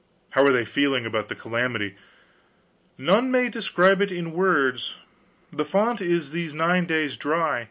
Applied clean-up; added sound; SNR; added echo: none; none; none; none.